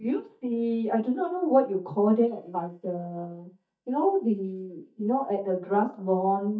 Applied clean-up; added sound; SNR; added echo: neural mask model DeepFilterNet 3.